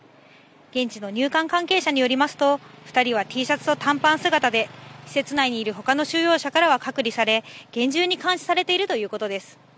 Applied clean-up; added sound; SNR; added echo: none; none; none; none.